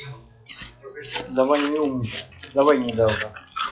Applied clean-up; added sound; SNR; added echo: classical method log-MMSE.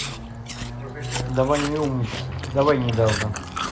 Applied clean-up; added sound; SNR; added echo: none; Chewing, mastication; 10 dB; none.